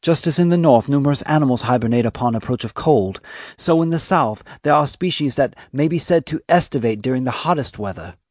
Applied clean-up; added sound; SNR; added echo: none; none; none; none.